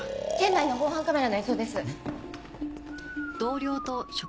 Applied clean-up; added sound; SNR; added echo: none; Breathing; 7 dB; none.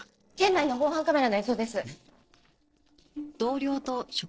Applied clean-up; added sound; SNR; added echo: neural separator model SepFormer DNS4.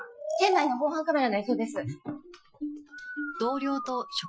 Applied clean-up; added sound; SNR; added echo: classical method Wiener filter.